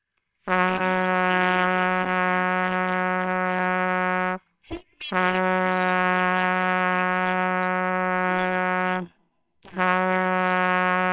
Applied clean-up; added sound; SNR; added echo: neural separator model SepFormer WHAMR!.